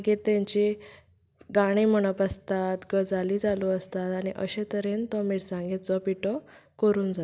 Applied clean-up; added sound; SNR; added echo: none; none; none; none.